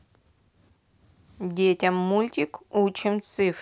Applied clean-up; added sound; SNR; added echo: none; none; none; none.